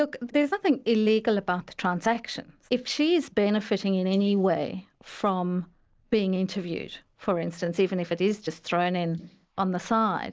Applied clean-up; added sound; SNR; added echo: neural mask model Resemble Enhance denoiser.